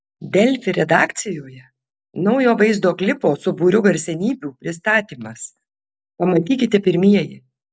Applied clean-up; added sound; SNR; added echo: none; none; none; none.